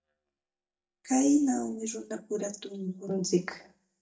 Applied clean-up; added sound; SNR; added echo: neural mask model DeepFilterNet 3.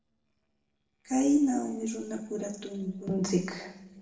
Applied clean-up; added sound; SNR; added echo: neural separator model SepFormer DNS4.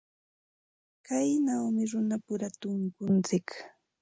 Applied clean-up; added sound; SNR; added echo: none; none; none; none.